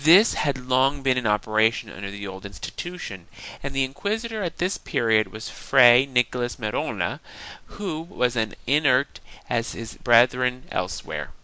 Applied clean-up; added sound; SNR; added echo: none; none; none; none.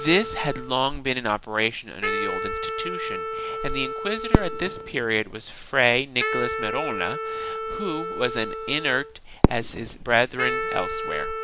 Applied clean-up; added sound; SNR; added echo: none; Fireworks + Wind instrument, woodwind instrument; 2 dB; none.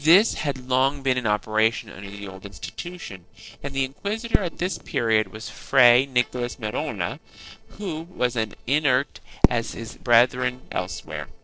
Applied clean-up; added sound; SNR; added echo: neural separator model SepFormer DNS4.